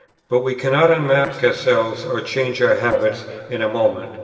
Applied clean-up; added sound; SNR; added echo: neural separator model SepFormer DNS4.